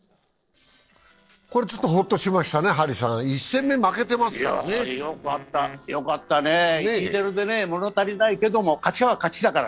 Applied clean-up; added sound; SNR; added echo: neural separator model SepFormer DNS4.